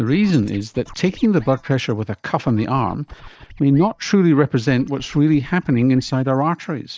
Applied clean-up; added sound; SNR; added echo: neural mask model DeepFilterNet 3.